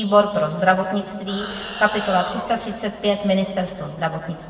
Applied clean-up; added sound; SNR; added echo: none; Animal; 11 dB; reverberation time 1.8 s.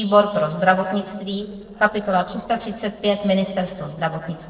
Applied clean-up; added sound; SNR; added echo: neural separator model SepFormer DNS4.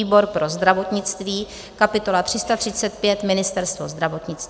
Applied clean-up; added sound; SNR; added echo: none; none; none; none.